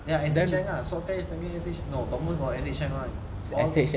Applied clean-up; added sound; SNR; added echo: none; none; none; none.